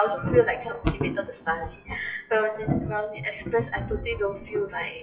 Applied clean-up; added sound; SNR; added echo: classical method WPE with log-MMSE.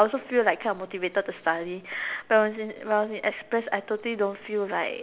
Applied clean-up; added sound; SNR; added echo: none; none; none; none.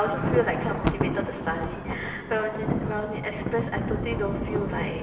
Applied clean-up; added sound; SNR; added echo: none; Thunder; -1 dB; reverberation time 2.0 s.